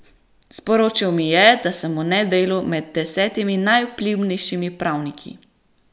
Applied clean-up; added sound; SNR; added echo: none; none; none; none.